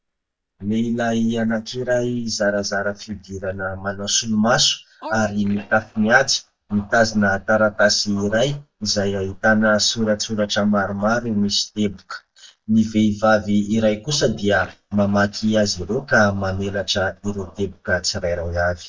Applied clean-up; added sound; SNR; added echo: neural mask model DeepFilterNet 3.